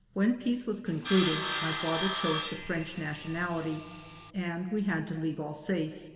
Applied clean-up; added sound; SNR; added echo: none; Sawing; -1 dB; reverberation time 1.9 s.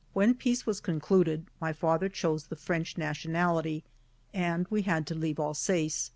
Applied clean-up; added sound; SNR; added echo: none; none; none; none.